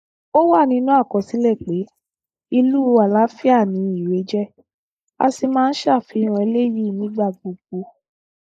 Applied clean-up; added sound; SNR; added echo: neural mask model Resemble Enhance denoiser.